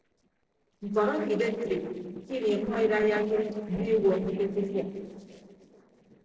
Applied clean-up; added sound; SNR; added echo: neural separator model SepFormer DNS4.